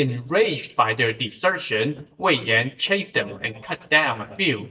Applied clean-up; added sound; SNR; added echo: neural mask model DeepFilterNet 3.